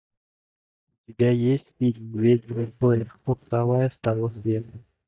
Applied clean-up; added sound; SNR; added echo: neural mask model DeepFilterNet 3.